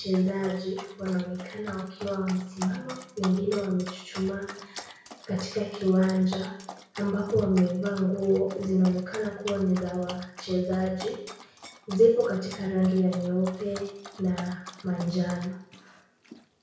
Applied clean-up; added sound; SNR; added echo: none; Dog; 17 dB; reverberation time 0.6 s.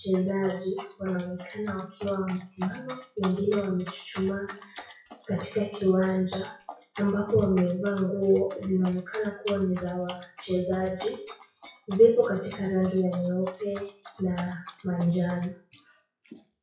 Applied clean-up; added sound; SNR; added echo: classical method WPE with log-MMSE.